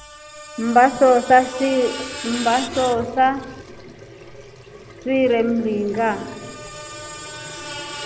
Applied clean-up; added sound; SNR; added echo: none; Screech + Sink (filling or washing) / Water tap, faucet; 13 dB; none.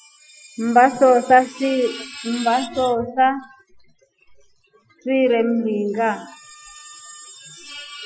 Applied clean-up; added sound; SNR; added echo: classical method Wiener filter.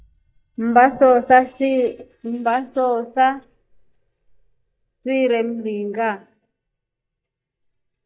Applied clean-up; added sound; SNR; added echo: neural mask model DeepFilterNet 3.